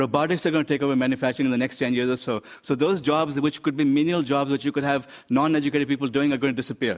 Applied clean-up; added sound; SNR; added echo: none; none; none; none.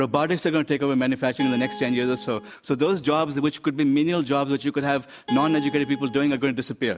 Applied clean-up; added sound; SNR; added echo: none; Guitar; 13 dB; none.